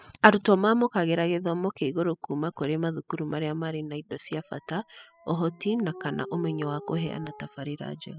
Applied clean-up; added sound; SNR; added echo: classical method spectral subtraction.